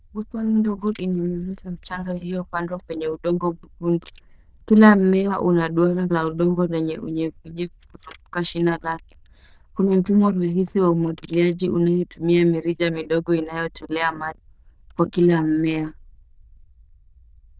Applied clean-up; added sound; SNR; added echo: neural diffusion model UNIVERSE++.